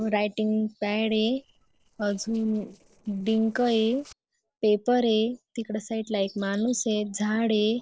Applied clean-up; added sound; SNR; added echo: neural separator model SepFormer DNS4.